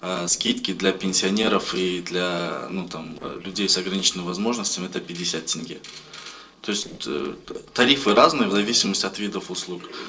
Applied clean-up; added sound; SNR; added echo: neural separator model SepFormer DNS4.